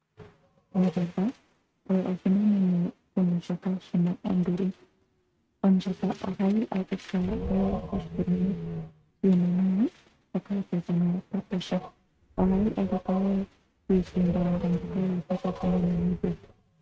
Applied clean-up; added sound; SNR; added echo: neural mask model RNNoise.